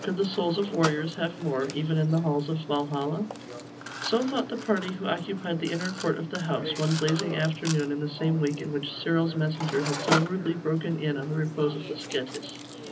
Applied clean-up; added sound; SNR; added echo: none; Mechanisms; 9 dB; reverberation time 0.4 s.